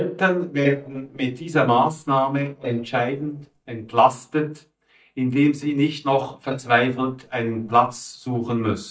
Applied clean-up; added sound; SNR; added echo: neural mask model DeepFilterNet 3.